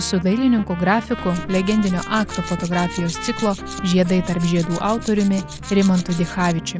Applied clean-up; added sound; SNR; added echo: none; Trumpet + Tools; 13 dB; none.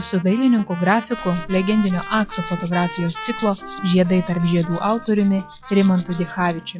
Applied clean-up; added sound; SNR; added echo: classical method log-MMSE.